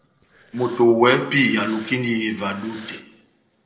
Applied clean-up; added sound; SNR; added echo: neural separator model SepFormer DNS4.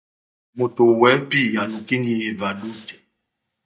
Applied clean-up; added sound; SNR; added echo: neural mask model DeepFilterNet 3.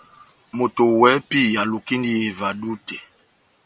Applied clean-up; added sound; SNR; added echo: none; none; none; none.